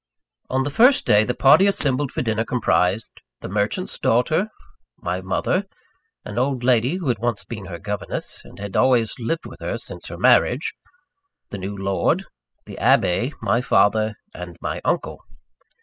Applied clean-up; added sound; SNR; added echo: classical method spectral subtraction.